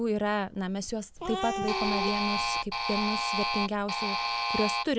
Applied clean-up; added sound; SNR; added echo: none; Cat + Alarm; -1 dB; none.